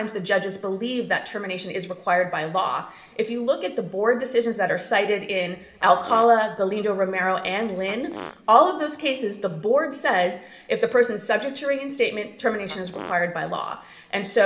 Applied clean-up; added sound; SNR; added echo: none; Fart; 17 dB; reverberation time 1.7 s.